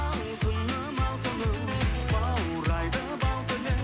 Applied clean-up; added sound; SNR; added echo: none; none; none; none.